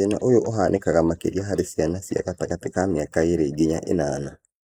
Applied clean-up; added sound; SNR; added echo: neural mask model Resemble Enhance denoiser.